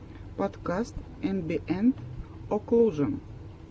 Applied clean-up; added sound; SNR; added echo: none; none; none; none.